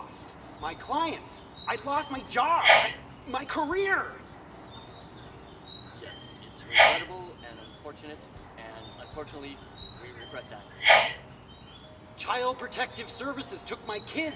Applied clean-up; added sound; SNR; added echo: none; Sneeze; -3 dB; reverberation time 1.8 s.